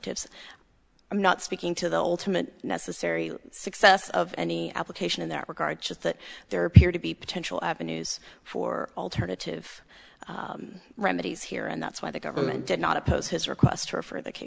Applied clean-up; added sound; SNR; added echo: none; none; none; none.